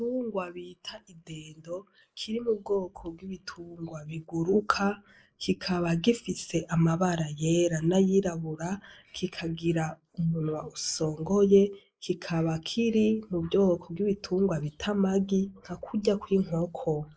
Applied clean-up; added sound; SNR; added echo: neural mask model Resemble Enhance denoiser.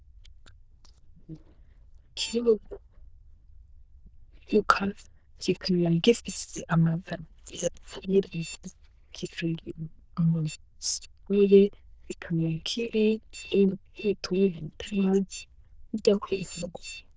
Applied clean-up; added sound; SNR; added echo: neural diffusion model UNIVERSE++.